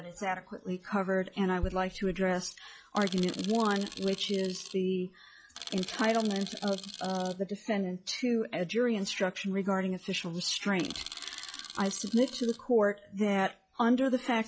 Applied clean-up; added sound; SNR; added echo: classical method log-MMSE.